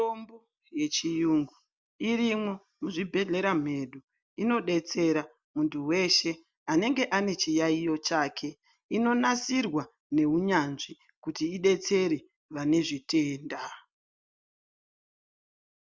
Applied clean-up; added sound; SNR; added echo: none; none; none; none.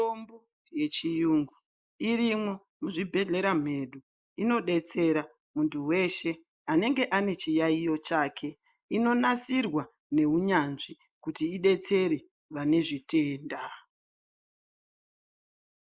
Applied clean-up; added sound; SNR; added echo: neural mask model Resemble Enhance denoiser.